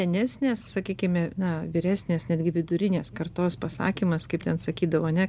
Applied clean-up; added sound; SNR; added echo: none; none; none; none.